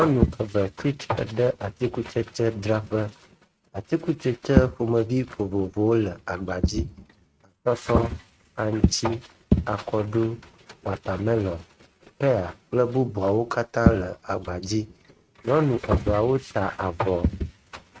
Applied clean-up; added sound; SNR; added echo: neural mask model RNNoise.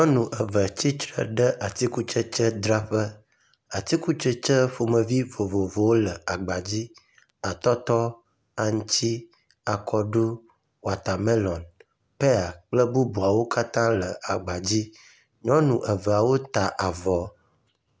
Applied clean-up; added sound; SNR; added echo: none; none; none; none.